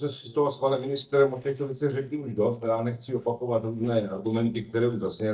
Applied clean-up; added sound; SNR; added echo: neural mask model DeepFilterNet 3.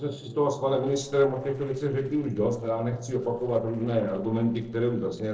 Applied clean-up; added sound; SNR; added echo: neural separator model SepFormer DNS4.